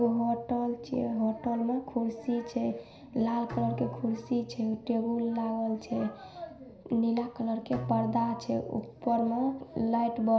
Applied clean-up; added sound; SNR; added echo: none; Bowed string instrument; 16 dB; reverberation time 0.5 s.